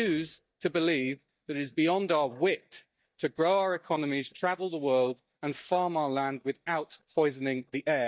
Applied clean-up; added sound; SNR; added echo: neural mask model DeepFilterNet 3.